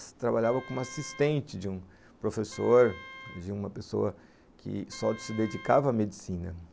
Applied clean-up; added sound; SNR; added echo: none; Wind instrument, woodwind instrument; 20 dB; none.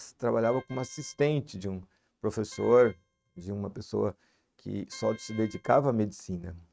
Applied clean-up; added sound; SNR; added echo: neural mask model RNNoise.